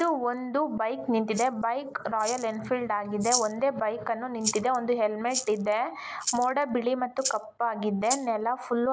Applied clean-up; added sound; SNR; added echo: neural mask model Resemble Enhance denoiser.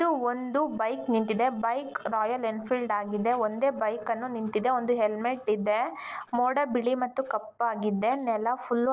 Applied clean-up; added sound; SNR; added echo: neural separator model SepFormer DNS4.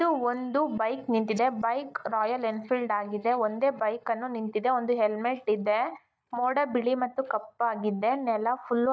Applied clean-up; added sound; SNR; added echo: neural mask model DeepFilterNet 3.